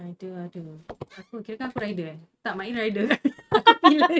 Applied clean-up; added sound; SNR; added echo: neural mask model RNNoise.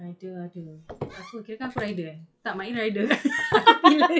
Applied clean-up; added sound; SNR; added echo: classical method log-MMSE.